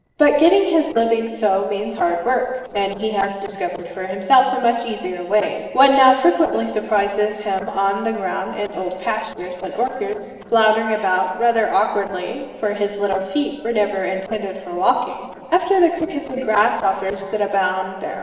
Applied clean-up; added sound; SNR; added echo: neural separator model SepFormer DNS4.